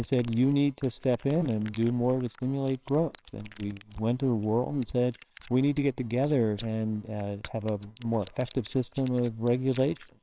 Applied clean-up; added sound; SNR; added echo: neural separator model SepFormer WHAMR!.